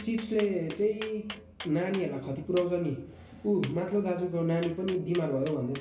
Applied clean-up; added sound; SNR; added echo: none; Tap; 14 dB; reverberation time 0.8 s.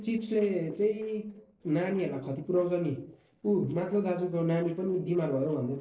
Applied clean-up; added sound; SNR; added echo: neural separator model SepFormer DNS4.